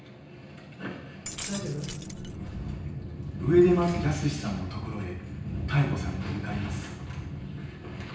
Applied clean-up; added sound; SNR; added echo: none; Glass; 12 dB; reverberation time 0.9 s.